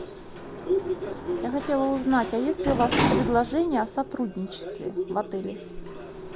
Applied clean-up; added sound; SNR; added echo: none; Sliding door; 6 dB; none.